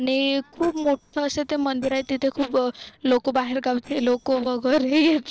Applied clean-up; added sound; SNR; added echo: neural separator model SepFormer DNS4.